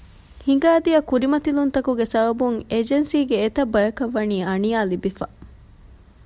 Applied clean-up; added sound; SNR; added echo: none; none; none; none.